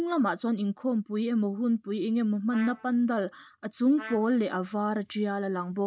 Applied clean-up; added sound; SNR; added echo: none; Trumpet; 18 dB; none.